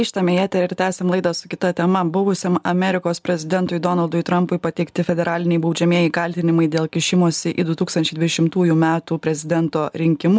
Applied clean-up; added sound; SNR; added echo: none; none; none; none.